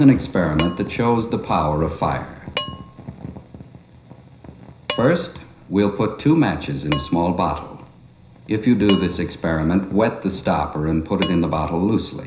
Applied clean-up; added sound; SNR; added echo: none; Dishes, pots, and pans; 14 dB; reverberation time 0.5 s.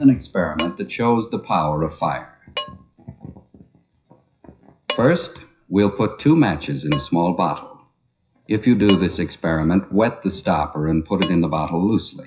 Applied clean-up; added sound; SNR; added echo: classical method WPE with log-MMSE.